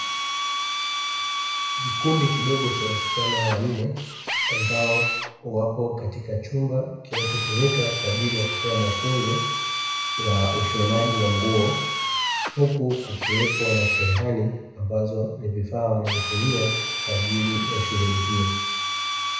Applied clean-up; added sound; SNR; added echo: none; Drill; 2 dB; reverberation time 1.0 s.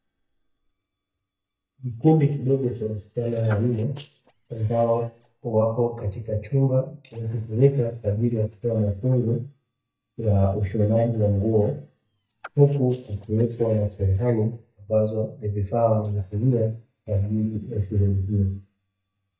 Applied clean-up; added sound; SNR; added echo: neural mask model DeepFilterNet 3.